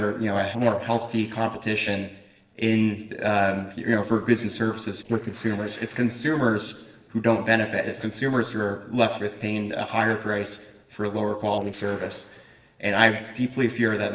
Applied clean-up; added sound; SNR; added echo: neural separator model SepFormer DNS4.